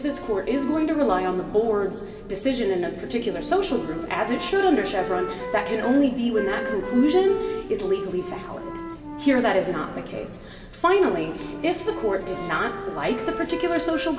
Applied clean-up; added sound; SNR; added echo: none; Wind instrument, woodwind instrument; 11 dB; reverberation time 2.3 s.